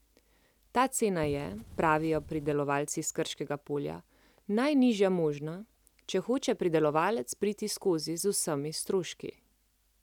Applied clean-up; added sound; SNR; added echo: none; Wind; 17 dB; none.